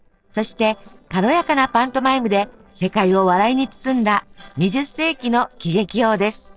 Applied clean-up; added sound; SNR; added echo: neural separator model SepFormer DNS4.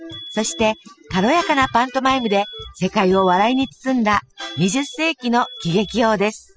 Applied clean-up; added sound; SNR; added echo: classical method spectral subtraction.